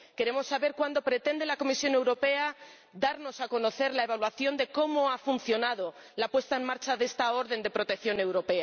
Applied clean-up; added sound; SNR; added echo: none; none; none; none.